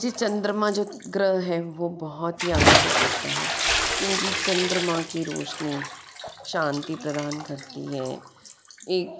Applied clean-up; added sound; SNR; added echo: none; Bathtub (filling or washing) / Splash, splatter; -1 dB; none.